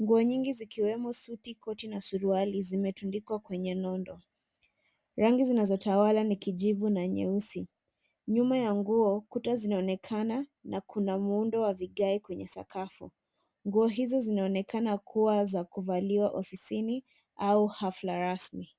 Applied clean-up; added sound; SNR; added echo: none; none; none; none.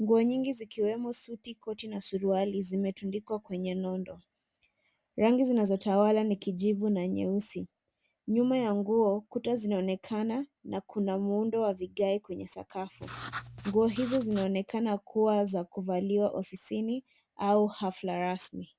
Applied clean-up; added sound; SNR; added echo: none; Writing; 13 dB; none.